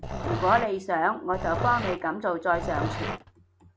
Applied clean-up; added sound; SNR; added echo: none; Growling; 6 dB; none.